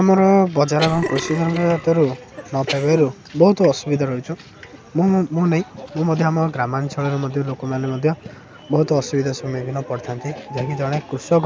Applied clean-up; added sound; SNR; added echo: none; Burping, eructation + Cough; 12 dB; none.